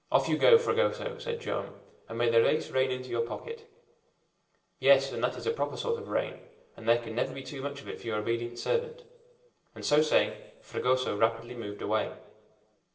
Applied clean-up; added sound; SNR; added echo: none; none; none; reverberation time 0.8 s.